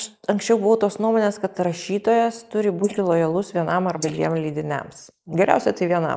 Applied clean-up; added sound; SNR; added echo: neural mask model Resemble Enhance denoiser.